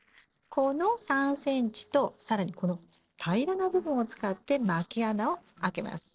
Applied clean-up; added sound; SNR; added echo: neural separator model SepFormer DNS4.